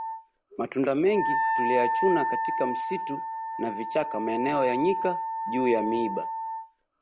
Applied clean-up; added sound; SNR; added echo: none; Wind instrument, woodwind instrument; 1 dB; none.